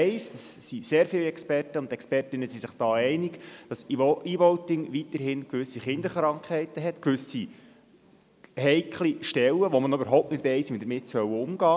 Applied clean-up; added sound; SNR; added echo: none; none; none; none.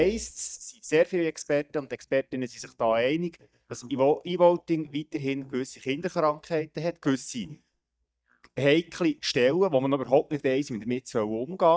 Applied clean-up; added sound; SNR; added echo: neural mask model DeepFilterNet 3.